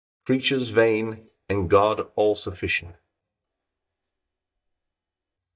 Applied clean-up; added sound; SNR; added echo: neural mask model DeepFilterNet 3.